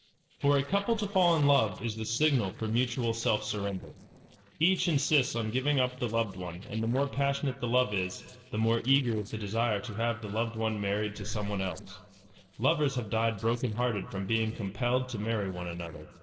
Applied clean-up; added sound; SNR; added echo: neural separator model SepFormer DNS4.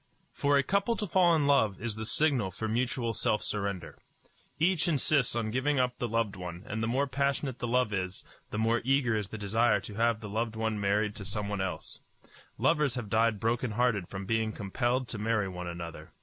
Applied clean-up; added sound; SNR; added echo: none; none; none; none.